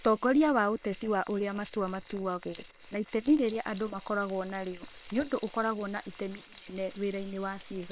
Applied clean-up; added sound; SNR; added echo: neural separator model SepFormer WHAM!.